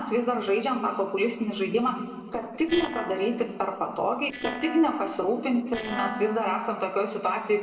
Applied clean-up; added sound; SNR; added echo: neural separator model SepFormer DNS4.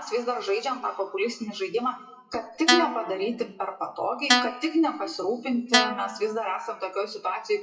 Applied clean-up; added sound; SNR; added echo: classical method WPE with log-MMSE.